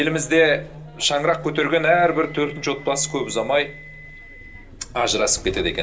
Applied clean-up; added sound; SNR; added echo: none; Subway, metro, underground; 18 dB; reverberation time 0.2 s.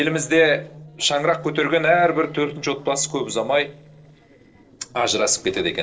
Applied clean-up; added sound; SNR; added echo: neural separator model SepFormer DNS4.